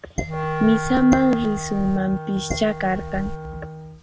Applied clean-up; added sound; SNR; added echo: none; Dishes, pots, and pans + Wind instrument, woodwind instrument; 6 dB; none.